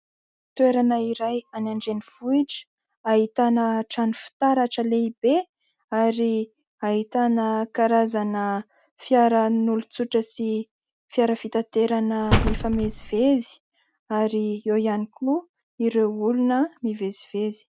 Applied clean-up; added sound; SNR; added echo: none; Slam; 1 dB; none.